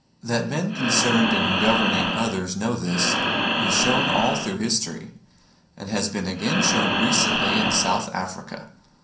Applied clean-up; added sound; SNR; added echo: none; Breathing; -2 dB; reverberation time 0.6 s.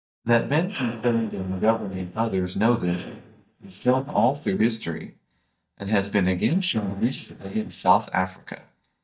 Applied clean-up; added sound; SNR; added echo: neural mask model DeepFilterNet 3.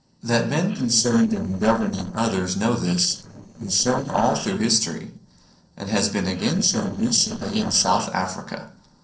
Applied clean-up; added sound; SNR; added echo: neural separator model SepFormer DNS4.